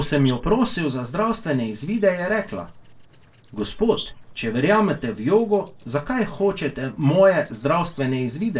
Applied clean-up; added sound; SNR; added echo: neural separator model SepFormer DNS4.